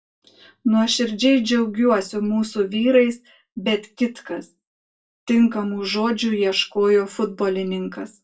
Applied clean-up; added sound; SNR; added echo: none; none; none; reverberation time 0.2 s.